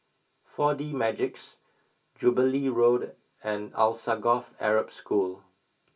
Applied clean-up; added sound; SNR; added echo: none; none; none; reverberation time 0.2 s.